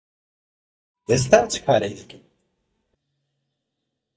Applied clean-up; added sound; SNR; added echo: neural mask model DeepFilterNet 3.